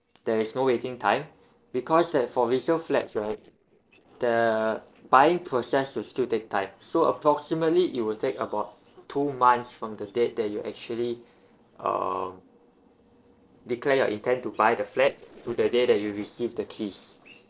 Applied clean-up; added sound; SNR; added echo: neural separator model SepFormer DNS4.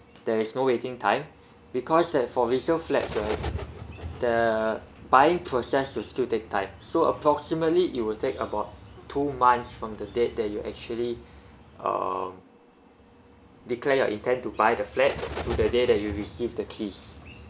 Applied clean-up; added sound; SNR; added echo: none; Bird; 15 dB; none.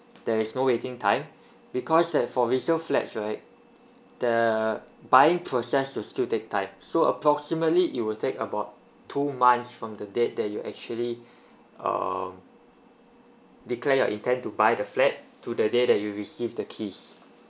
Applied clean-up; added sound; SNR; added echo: none; none; none; none.